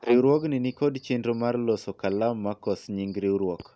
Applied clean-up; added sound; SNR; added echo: none; none; none; none.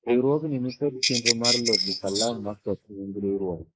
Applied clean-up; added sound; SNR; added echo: neural mask model Resemble Enhance denoiser.